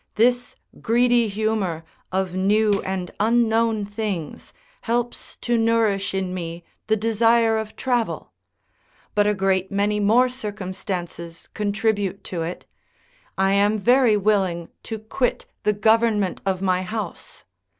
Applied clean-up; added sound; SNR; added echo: none; Crushing; 17 dB; none.